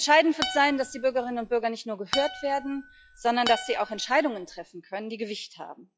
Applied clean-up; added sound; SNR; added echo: classical method log-MMSE.